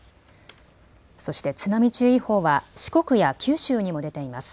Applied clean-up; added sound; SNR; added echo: none; none; none; none.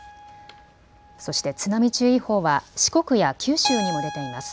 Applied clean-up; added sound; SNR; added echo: none; Keyboard (musical); 11 dB; none.